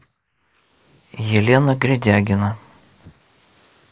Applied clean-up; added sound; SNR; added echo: neural mask model Resemble Enhance denoiser.